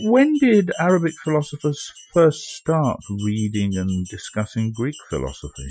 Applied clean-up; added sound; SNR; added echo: classical method Wiener filter.